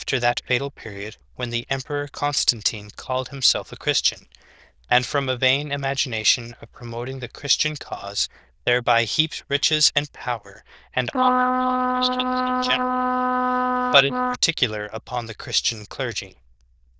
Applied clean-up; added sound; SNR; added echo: neural diffusion model UNIVERSE++.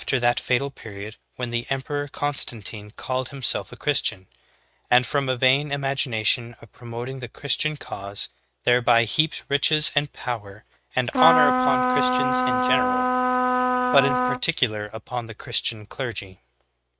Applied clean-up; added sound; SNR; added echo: neural mask model RNNoise.